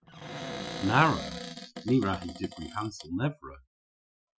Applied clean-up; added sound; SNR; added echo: classical method Wiener filter.